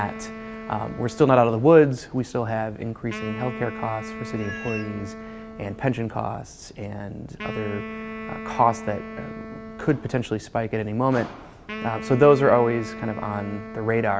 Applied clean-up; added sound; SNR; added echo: none; Meow + Wind instrument, woodwind instrument; 13 dB; none.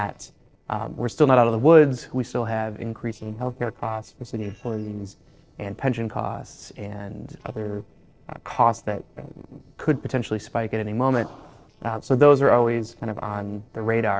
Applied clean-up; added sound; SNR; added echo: neural separator model SepFormer DNS4.